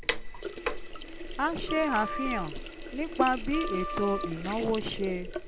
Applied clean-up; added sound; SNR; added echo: none; Wind instrument, woodwind instrument + Sink (filling or washing); 3 dB; none.